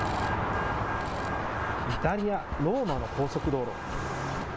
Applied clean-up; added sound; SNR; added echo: none; Dog + Bass drum; 12 dB; none.